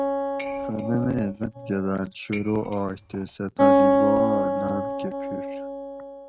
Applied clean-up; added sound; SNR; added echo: neural mask model RNNoise.